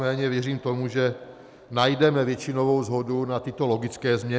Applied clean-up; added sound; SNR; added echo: none; none; none; none.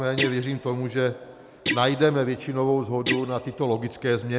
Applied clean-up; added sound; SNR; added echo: none; Guitar; 8 dB; none.